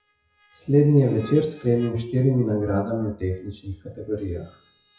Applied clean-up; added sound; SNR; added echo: classical method WPE with log-MMSE.